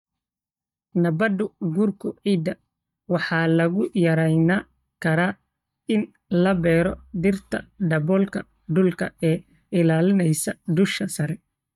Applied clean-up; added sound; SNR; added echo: neural mask model DeepFilterNet 3.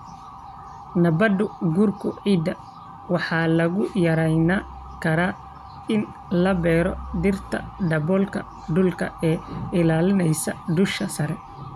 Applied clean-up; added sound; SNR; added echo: none; Motor vehicle (road) / Siren; 18 dB; none.